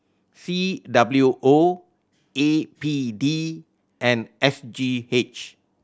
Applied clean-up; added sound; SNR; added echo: none; none; none; none.